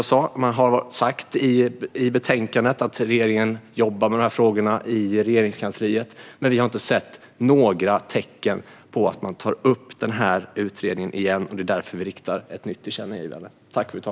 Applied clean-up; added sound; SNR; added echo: none; none; none; none.